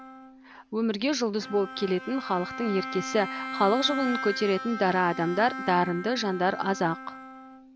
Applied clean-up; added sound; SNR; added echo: none; Bowed string instrument; 10 dB; none.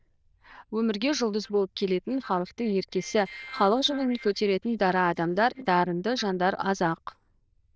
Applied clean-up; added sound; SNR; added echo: neural diffusion model UNIVERSE++.